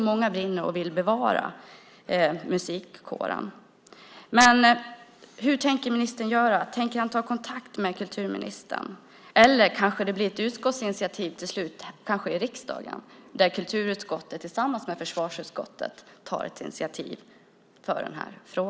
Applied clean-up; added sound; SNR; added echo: none; none; none; none.